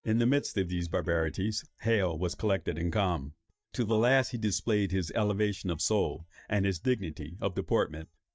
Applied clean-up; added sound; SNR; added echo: neural mask model DeepFilterNet 3.